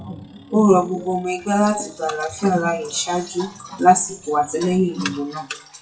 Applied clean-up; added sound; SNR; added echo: classical method WPE with log-MMSE.